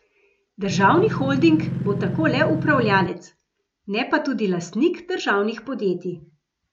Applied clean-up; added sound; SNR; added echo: none; Engine; 3 dB; none.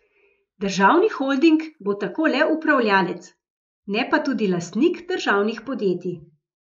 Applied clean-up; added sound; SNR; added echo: neural mask model Resemble Enhance denoiser.